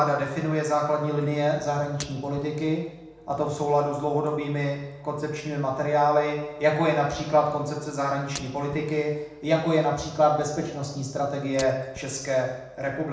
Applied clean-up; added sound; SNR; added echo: none; Shatter; 18 dB; reverberation time 0.8 s.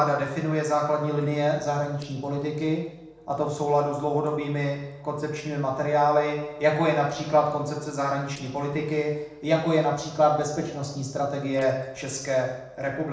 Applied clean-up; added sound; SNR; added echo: neural separator model SepFormer DNS4.